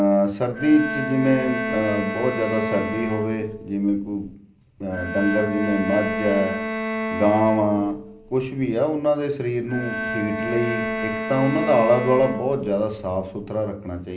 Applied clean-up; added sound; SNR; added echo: none; Bowed string instrument; 6 dB; reverberation time 0.5 s.